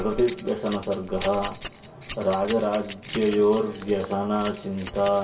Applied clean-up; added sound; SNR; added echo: none; Keys jangling; 10 dB; reverberation time 0.2 s.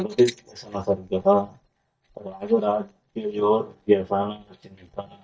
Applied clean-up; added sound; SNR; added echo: neural mask model DeepFilterNet 3.